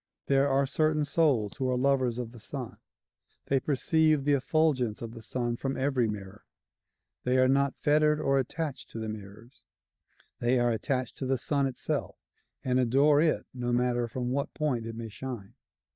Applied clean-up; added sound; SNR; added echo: neural mask model DeepFilterNet 3.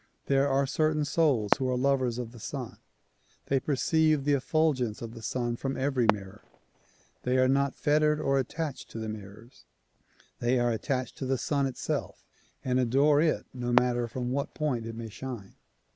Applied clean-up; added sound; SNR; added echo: none; Fireworks; 9 dB; none.